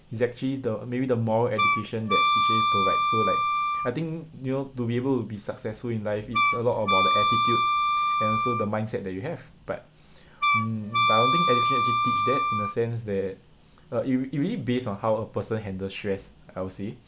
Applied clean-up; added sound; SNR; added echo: none; Wind instrument, woodwind instrument; -5 dB; none.